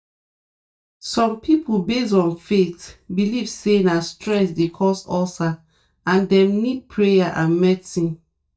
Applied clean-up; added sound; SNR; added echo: neural mask model DeepFilterNet 3.